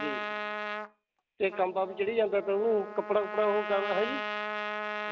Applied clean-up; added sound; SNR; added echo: none; Trumpet; 6 dB; none.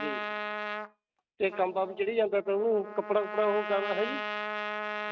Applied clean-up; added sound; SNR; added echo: neural mask model RNNoise.